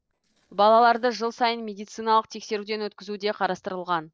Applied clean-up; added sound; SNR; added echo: neural separator model SepFormer DNS4.